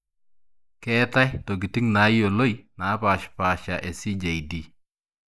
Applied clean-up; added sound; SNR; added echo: neural mask model Resemble Enhance denoiser.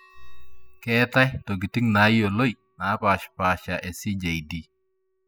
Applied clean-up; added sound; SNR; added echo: classical method spectral subtraction.